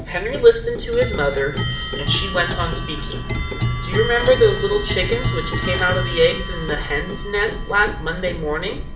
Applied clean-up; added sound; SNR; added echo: none; Clock; 4 dB; reverberation time 1.8 s.